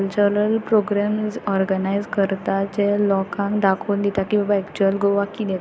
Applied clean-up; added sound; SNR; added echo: none; none; none; none.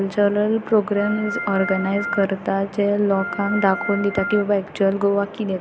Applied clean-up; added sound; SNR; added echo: none; Organ; 8 dB; none.